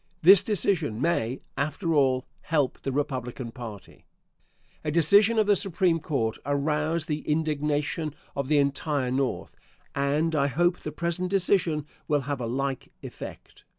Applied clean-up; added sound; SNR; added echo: none; none; none; none.